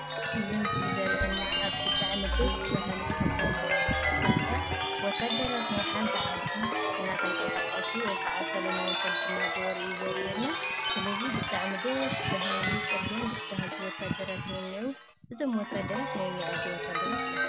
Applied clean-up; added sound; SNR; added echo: none; Chime; -5 dB; none.